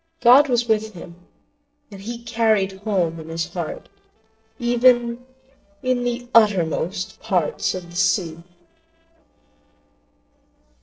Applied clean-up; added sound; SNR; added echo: neural separator model SepFormer DNS4.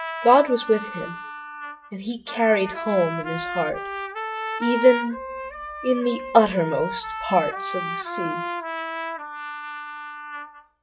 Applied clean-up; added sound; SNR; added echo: classical method WPE with log-MMSE.